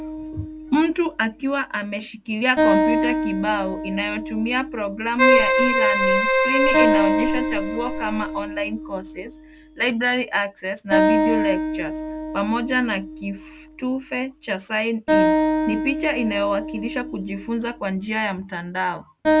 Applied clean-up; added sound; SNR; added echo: none; Acoustic guitar + Keyboard (musical); -2 dB; none.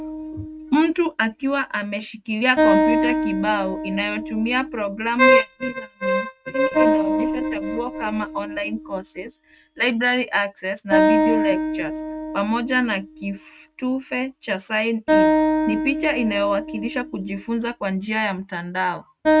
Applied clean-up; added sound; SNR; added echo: neural mask model RNNoise.